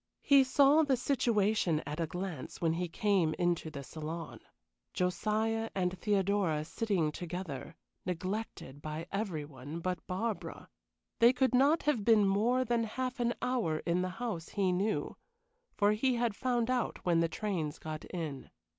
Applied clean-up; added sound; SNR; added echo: none; none; none; none.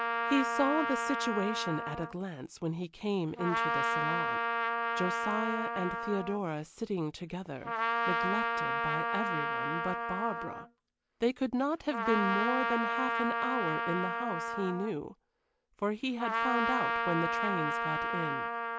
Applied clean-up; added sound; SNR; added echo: none; Trumpet; -1 dB; none.